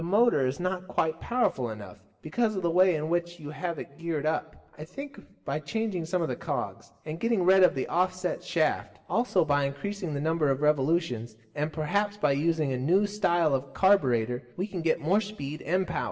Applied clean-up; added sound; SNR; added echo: none; none; none; reverberation time 0.7 s.